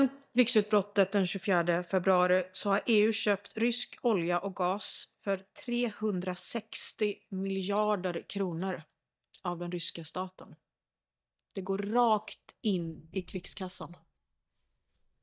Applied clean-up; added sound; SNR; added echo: neural mask model DeepFilterNet 3.